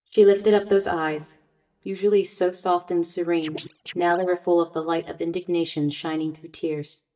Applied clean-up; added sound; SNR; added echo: neural mask model DeepFilterNet 3.